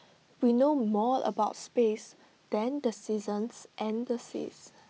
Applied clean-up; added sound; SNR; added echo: none; none; none; none.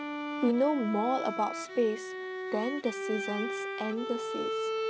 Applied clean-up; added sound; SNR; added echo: none; Bowed string instrument; 4 dB; none.